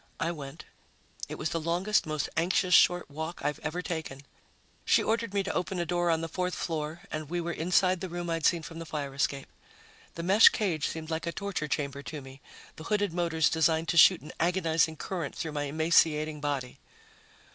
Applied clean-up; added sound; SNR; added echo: none; none; none; none.